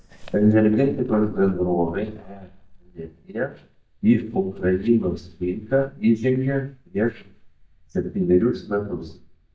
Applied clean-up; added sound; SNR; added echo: neural mask model DeepFilterNet 3.